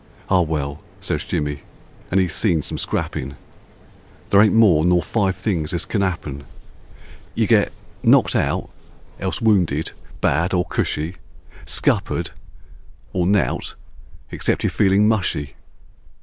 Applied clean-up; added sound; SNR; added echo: none; Mechanical fan; 17 dB; none.